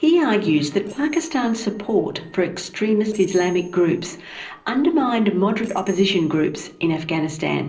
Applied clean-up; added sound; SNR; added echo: neural separator model SepFormer DNS4.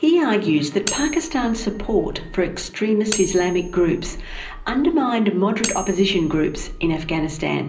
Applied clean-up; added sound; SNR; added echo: none; Cutlery, silverware; 11 dB; reverberation time 0.5 s.